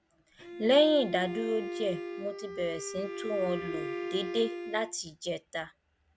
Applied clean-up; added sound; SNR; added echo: none; Bowed string instrument + Wind instrument, woodwind instrument; 8 dB; none.